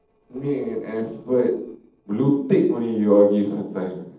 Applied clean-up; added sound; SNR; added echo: neural separator model SepFormer DNS4.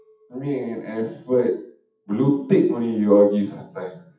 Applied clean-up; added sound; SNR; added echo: classical method WPE with log-MMSE.